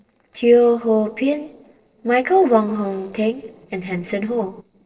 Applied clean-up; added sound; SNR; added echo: neural separator model SepFormer DNS4.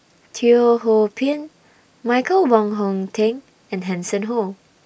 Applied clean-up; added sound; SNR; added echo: none; none; none; none.